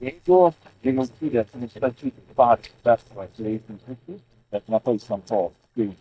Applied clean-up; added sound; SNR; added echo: neural mask model DeepFilterNet 3.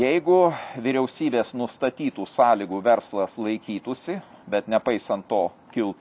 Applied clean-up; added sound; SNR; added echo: none; none; none; none.